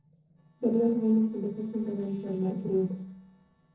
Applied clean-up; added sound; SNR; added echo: neural separator model SepFormer DNS4.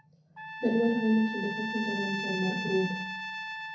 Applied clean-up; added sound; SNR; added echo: none; Trumpet; 6 dB; reverberation time 0.5 s.